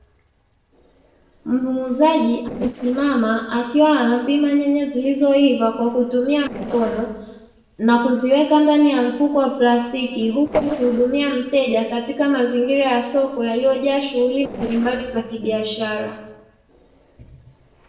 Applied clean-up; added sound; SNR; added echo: neural separator model SepFormer DNS4.